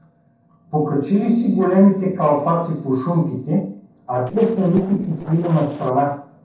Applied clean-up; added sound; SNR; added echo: neural separator model SepFormer DNS4.